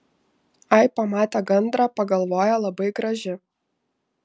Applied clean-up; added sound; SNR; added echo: none; none; none; none.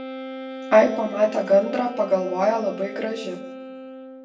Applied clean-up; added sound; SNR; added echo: none; Wind instrument, woodwind instrument; 12 dB; reverberation time 0.6 s.